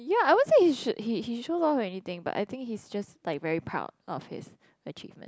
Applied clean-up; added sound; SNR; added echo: none; none; none; none.